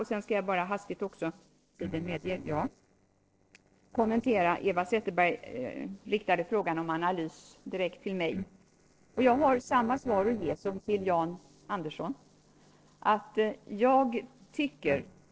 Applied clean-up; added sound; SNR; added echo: neural separator model SepFormer DNS4.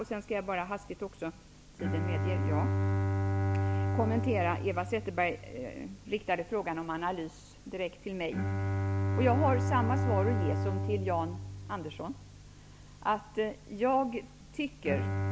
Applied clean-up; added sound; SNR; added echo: none; Bowed string instrument; -1 dB; none.